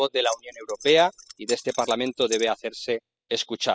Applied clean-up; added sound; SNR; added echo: classical method spectral subtraction.